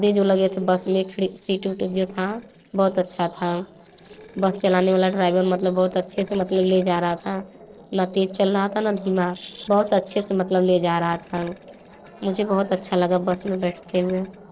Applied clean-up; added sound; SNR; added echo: neural separator model SepFormer DNS4.